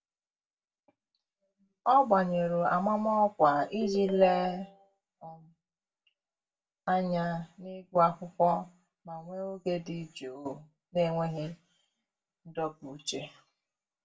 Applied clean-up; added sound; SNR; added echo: none; Ringtone; 6 dB; reverberation time 0.2 s.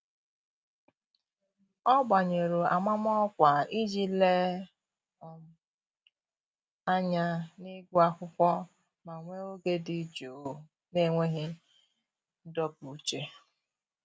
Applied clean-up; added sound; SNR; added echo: none; none; none; none.